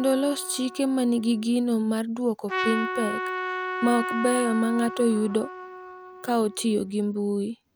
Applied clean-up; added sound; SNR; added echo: none; Trumpet; 8 dB; none.